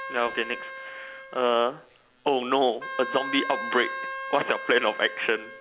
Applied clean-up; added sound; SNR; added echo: none; Wind instrument, woodwind instrument; 10 dB; none.